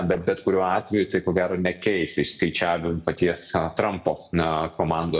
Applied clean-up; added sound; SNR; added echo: neural separator model SepFormer DNS4.